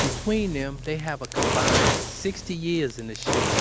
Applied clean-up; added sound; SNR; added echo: none; Fire; -2 dB; none.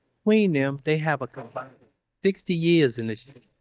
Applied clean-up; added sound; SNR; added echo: neural mask model DeepFilterNet 3.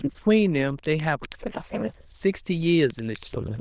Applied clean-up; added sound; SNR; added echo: neural diffusion model UNIVERSE++.